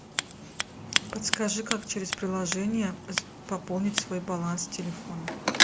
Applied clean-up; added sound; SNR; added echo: none; Scissors; -1 dB; none.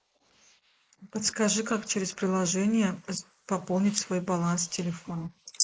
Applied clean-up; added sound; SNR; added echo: neural mask model Resemble Enhance denoiser.